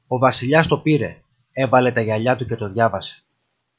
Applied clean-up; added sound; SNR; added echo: none; none; none; none.